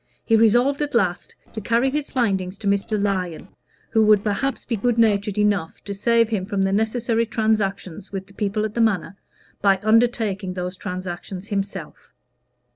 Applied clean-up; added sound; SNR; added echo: neural separator model SepFormer DNS4.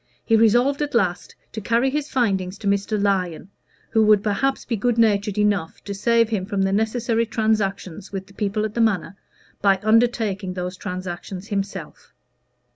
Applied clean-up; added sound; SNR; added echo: none; none; none; none.